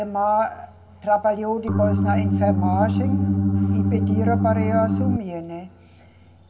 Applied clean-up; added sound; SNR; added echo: none; Organ; -5 dB; reverberation time 1.4 s.